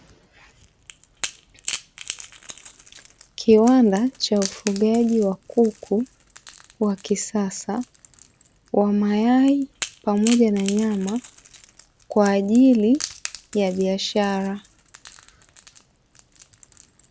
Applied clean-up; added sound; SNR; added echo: none; Crack / Crackle; 17 dB; none.